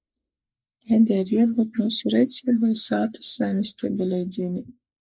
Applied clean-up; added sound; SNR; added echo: neural mask model Resemble Enhance denoiser.